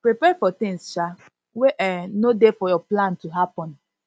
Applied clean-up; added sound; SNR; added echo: none; none; none; none.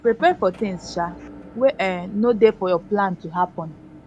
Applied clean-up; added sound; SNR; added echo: none; Motor vehicle (road) / Engine; 19 dB; none.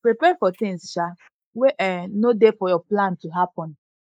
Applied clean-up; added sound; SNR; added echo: neural mask model Resemble Enhance denoiser.